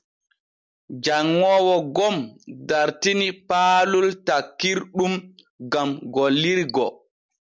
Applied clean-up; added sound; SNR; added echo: none; none; none; none.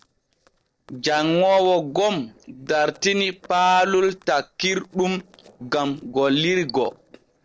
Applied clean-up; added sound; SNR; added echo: neural separator model SepFormer DNS4.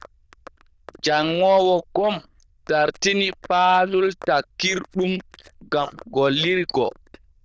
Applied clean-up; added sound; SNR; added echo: neural diffusion model UNIVERSE++.